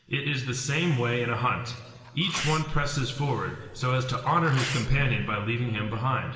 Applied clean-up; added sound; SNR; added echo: none; Sneeze; 13 dB; reverberation time 2.1 s.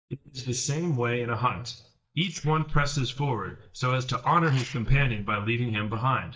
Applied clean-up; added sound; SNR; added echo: neural mask model DeepFilterNet 3.